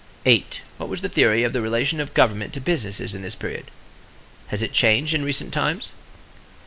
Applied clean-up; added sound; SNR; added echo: none; none; none; none.